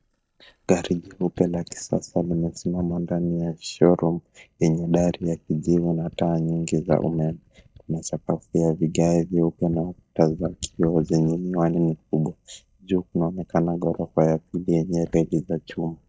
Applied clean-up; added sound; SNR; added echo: neural mask model DeepFilterNet 3.